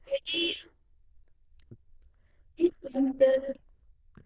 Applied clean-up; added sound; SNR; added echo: neural diffusion model UNIVERSE++.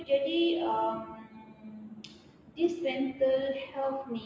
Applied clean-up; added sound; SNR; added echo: none; none; none; none.